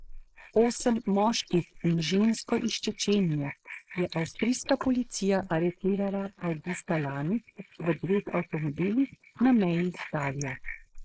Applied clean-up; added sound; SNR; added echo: neural mask model Resemble Enhance denoiser.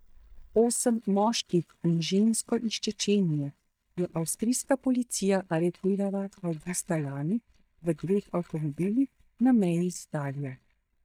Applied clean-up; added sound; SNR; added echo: neural mask model DeepFilterNet 3.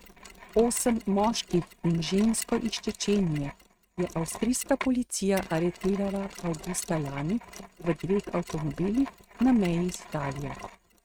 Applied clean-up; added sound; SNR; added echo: neural mask model RNNoise.